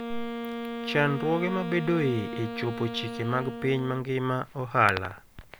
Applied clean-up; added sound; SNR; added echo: none; Wind instrument, woodwind instrument; 8 dB; none.